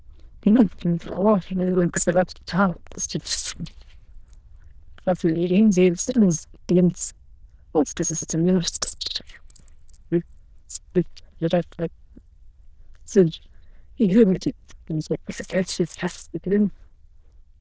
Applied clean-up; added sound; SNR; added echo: neural diffusion model UNIVERSE++.